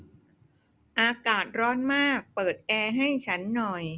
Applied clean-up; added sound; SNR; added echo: none; none; none; none.